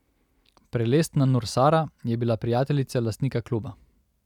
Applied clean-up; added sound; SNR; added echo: none; none; none; none.